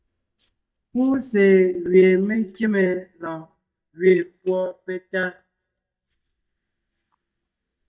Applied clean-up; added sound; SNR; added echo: neural mask model DeepFilterNet 3.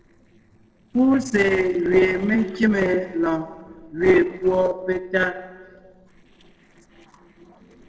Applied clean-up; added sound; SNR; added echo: neural separator model SepFormer DNS4.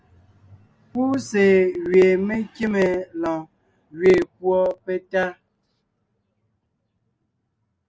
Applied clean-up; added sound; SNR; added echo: none; none; none; none.